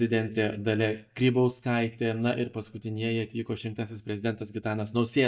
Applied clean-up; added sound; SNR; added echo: neural mask model DeepFilterNet 3.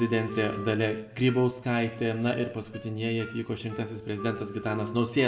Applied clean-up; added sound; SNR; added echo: none; Wind instrument, woodwind instrument; 13 dB; reverberation time 1.0 s.